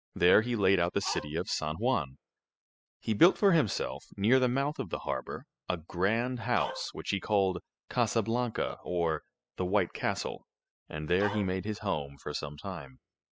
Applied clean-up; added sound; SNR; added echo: classical method spectral subtraction.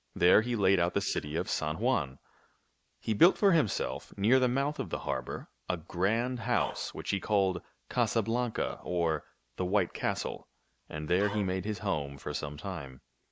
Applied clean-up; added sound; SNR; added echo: neural mask model Resemble Enhance denoiser.